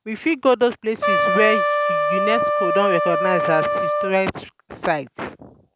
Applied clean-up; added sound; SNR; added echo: none; Trumpet; -2 dB; none.